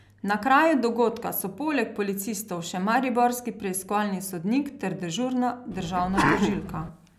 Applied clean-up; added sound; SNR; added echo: none; Sneeze; 1 dB; none.